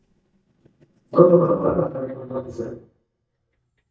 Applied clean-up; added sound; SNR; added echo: neural mask model DeepFilterNet 3.